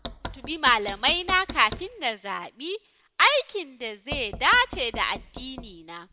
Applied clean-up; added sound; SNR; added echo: none; Knock; 15 dB; none.